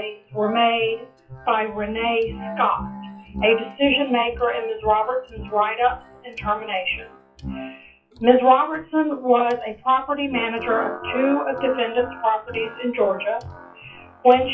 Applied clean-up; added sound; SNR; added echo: classical method WPE with log-MMSE.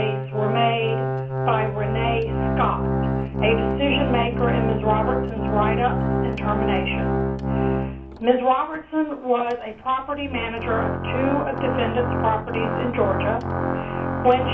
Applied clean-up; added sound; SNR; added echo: none; Organ; 0 dB; reverberation time 0.3 s.